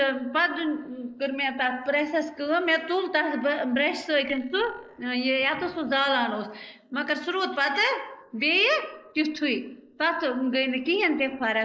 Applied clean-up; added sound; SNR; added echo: neural mask model Resemble Enhance denoiser.